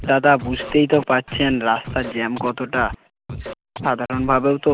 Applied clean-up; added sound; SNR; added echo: none; Scratching (performance technique); 14 dB; none.